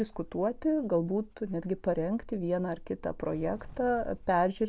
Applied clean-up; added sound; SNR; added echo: none; Sliding door; 19 dB; none.